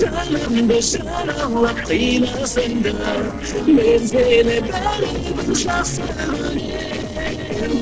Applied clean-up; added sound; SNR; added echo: neural separator model SepFormer DNS4.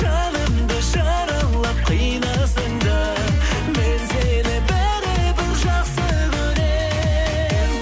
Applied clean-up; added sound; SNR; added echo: none; none; none; none.